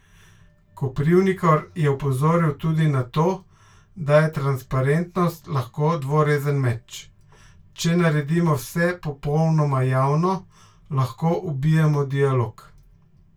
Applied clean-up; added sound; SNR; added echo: none; none; none; reverberation time 0.2 s.